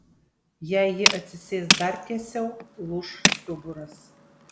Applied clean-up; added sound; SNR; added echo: none; Tools; -3 dB; none.